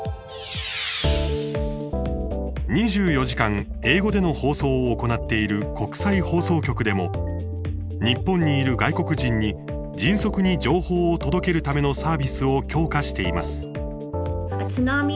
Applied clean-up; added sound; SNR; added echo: none; none; none; none.